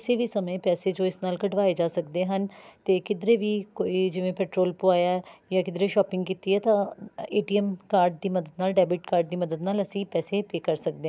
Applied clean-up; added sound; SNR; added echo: none; none; none; none.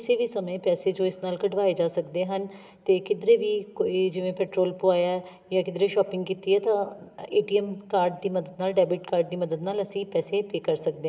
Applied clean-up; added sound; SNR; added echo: none; none; none; reverberation time 1.7 s.